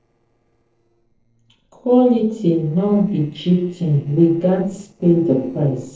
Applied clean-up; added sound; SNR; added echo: neural separator model SepFormer DNS4.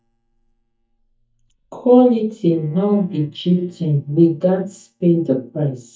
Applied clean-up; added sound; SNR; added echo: neural mask model DeepFilterNet 3.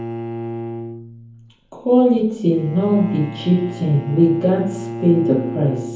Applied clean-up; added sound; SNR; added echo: none; Bowed string instrument; 11 dB; reverberation time 0.7 s.